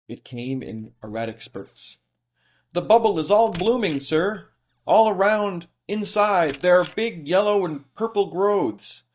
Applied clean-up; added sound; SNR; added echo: neural mask model DeepFilterNet 3.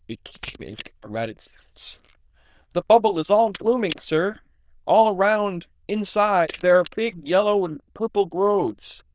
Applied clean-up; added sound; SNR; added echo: neural diffusion model UNIVERSE++.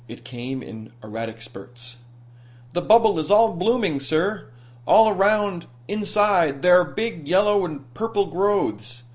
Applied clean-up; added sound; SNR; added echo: none; none; none; none.